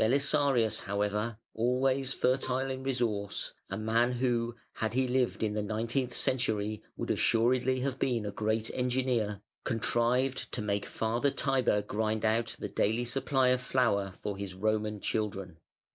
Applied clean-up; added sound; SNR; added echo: none; Cowbell; 20 dB; none.